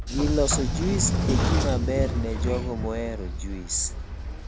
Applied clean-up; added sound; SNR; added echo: none; Sliding door / Train; -2 dB; none.